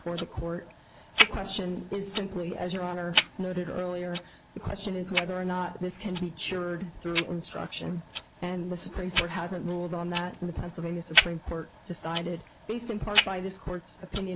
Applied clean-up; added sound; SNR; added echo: none; Tick-tock; -1 dB; none.